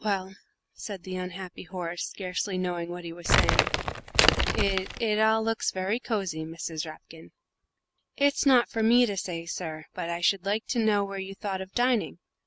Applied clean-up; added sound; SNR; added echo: none; Crumpling, crinkling; -4 dB; none.